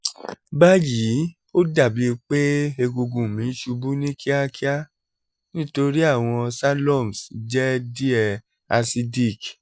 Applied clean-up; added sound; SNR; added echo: none; none; none; none.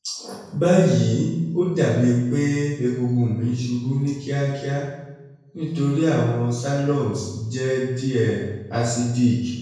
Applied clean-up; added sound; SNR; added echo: none; none; none; reverberation time 1.0 s.